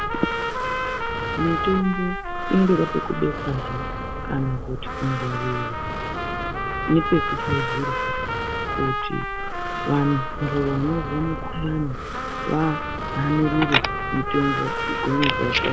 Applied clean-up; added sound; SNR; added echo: none; Trumpet + Breathing; 2 dB; none.